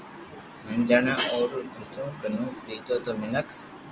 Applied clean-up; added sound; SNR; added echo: none; none; none; none.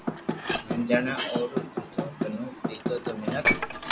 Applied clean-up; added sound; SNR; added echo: none; Knock / Wood + Dishes, pots, and pans; -1 dB; none.